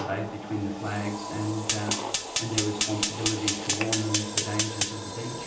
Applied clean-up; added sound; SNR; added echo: none; Fire; 0 dB; reverberation time 0.6 s.